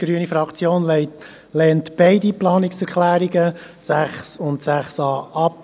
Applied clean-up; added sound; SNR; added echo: none; none; none; none.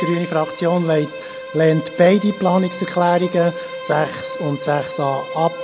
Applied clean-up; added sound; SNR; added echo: none; Bowed string instrument; 11 dB; none.